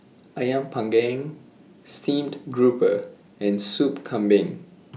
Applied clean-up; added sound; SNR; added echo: none; none; none; none.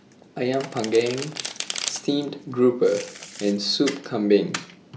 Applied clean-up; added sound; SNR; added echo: none; Domestic sounds, home sounds; 12 dB; none.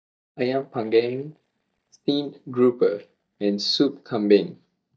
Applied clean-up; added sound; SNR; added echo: neural mask model DeepFilterNet 3.